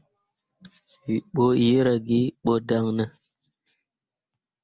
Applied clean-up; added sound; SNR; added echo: none; none; none; none.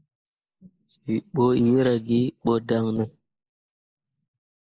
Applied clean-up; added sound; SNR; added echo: neural mask model Resemble Enhance denoiser.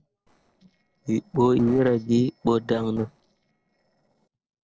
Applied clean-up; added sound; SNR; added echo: neural separator model SepFormer DNS4.